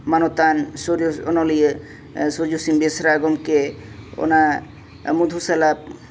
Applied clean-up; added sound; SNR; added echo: none; none; none; none.